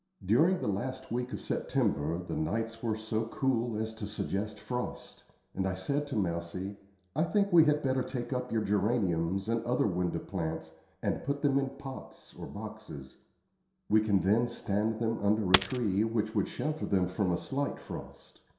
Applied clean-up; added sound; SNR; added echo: none; Coin (dropping); -3 dB; reverberation time 0.7 s.